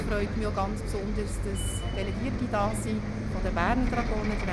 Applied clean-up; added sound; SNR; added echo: none; Bus; -2 dB; none.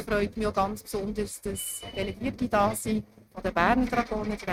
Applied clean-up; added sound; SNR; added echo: neural mask model RNNoise.